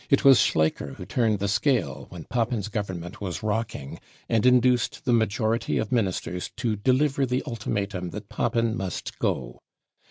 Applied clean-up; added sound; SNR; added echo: none; none; none; none.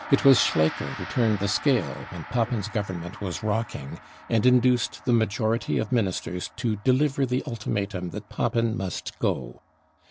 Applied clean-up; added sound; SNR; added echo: none; Gong; 17 dB; none.